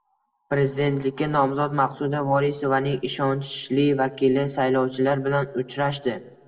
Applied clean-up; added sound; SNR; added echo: none; none; none; reverberation time 1.5 s.